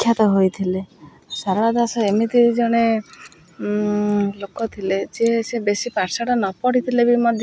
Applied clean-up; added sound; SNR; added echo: none; none; none; none.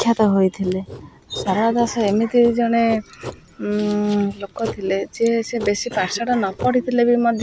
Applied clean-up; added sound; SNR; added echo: none; Cough + Writing; 14 dB; none.